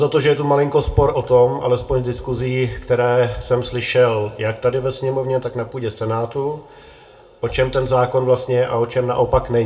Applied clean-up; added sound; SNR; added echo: none; none; none; reverberation time 0.3 s.